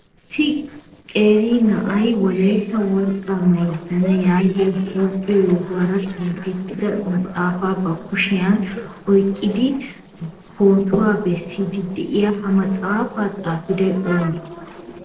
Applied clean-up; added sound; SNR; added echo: neural separator model SepFormer DNS4.